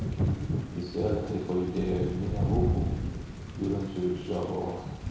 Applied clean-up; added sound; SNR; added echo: none; Thunder / Rain; 0 dB; reverberation time 1.1 s.